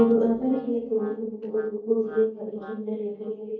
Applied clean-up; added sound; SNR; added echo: neural mask model DeepFilterNet 3.